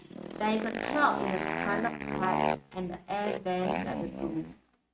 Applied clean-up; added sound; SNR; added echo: neural mask model RNNoise.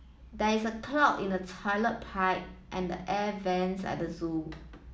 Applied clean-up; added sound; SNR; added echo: none; none; none; none.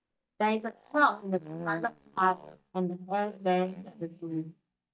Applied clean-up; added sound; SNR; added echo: neural mask model DeepFilterNet 3.